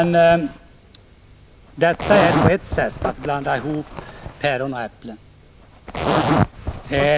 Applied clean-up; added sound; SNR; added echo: none; Zipper (clothing); 3 dB; none.